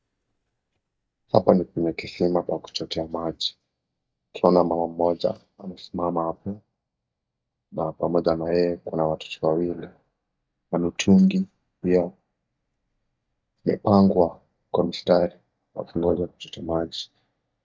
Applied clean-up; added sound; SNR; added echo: neural mask model DeepFilterNet 3.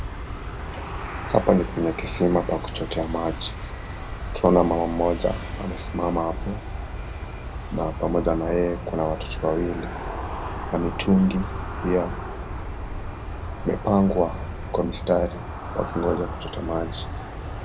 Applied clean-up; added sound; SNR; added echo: none; Aircraft; 6 dB; reverberation time 1.5 s.